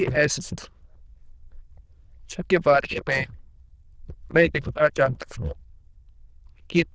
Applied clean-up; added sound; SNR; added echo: neural diffusion model UNIVERSE++.